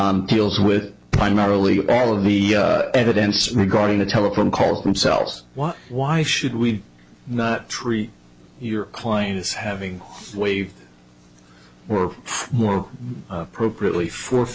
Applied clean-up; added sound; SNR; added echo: none; none; none; none.